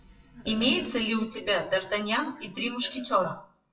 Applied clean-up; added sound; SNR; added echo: classical method WPE with log-MMSE.